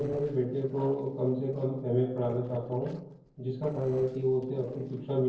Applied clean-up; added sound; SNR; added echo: neural separator model SepFormer DNS4.